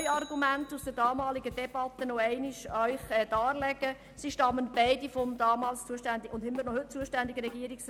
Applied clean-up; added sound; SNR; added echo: none; Drum kit + Bicycle; 19 dB; none.